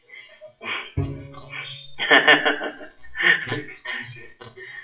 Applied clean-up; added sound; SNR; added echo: classical method WPE with log-MMSE.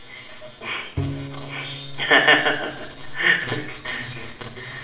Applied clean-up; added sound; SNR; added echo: none; Bowed string instrument; 11 dB; reverberation time 0.9 s.